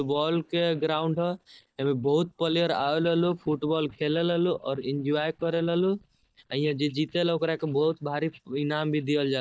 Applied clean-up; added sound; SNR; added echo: neural mask model DeepFilterNet 3.